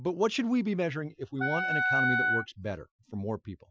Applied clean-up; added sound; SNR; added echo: classical method Wiener filter.